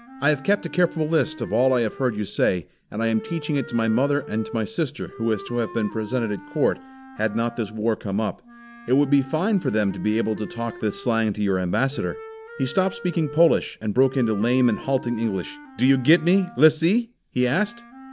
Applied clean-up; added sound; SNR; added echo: none; Wind instrument, woodwind instrument; 17 dB; none.